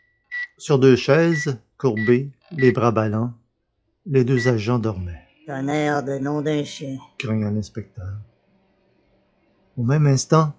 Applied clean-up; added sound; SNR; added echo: classical method log-MMSE.